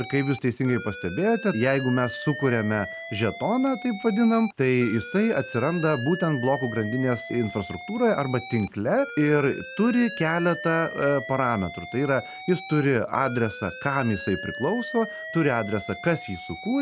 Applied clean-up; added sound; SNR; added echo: none; Alarm; 13 dB; none.